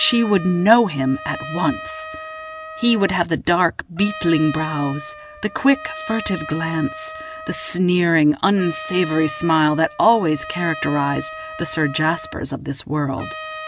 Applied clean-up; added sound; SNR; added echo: none; Trumpet; 13 dB; none.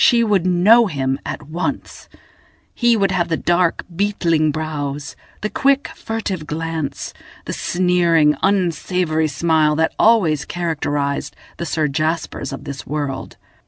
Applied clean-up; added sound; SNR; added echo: none; none; none; none.